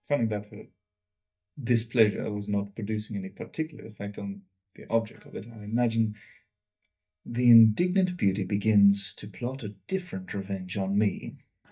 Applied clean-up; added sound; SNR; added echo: neural mask model DeepFilterNet 3.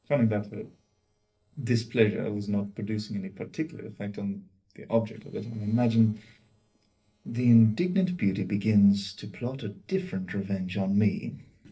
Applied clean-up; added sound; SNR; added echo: neural separator model SepFormer DNS4.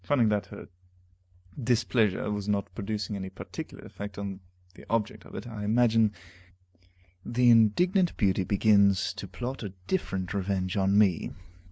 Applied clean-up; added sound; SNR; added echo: none; none; none; none.